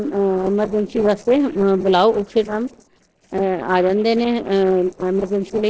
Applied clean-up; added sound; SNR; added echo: neural separator model SepFormer DNS4.